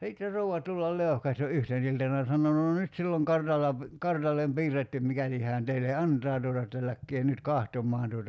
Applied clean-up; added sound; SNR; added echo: none; none; none; none.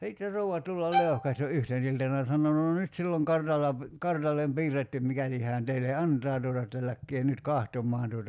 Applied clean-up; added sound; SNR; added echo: none; Bowed string instrument; 4 dB; none.